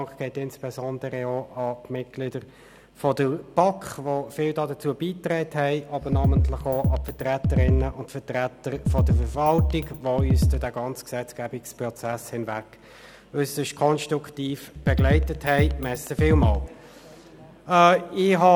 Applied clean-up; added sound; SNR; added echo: none; Drum kit; -3 dB; none.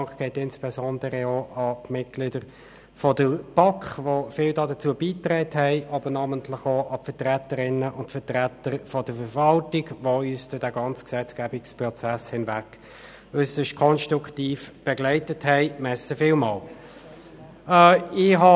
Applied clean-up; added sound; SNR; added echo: none; none; none; none.